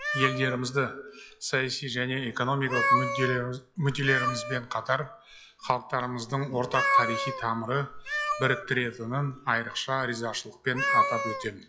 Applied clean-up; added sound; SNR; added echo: classical method log-MMSE.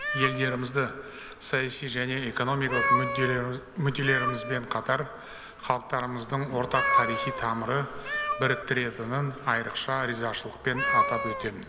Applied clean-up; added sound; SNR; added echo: none; Meow; 3 dB; none.